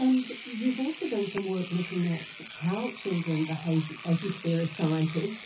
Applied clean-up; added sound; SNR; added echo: none; Engine / Domestic sounds, home sounds; 14 dB; reverberation time 0.3 s.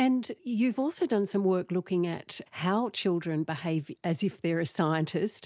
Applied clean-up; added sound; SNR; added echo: none; none; none; none.